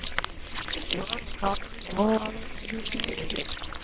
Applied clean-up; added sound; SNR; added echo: neural separator model SepFormer WHAMR!.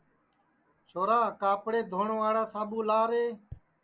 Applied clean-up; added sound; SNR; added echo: none; none; none; none.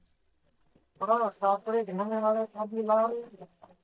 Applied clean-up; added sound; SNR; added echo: neural mask model DeepFilterNet 3.